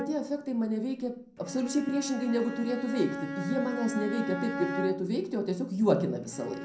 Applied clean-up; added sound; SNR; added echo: none; Bowed string instrument; 8 dB; reverberation time 0.6 s.